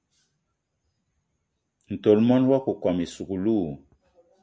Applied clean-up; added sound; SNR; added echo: none; none; none; none.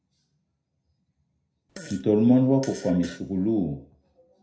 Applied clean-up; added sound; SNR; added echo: none; Fart; 19 dB; reverberation time 0.5 s.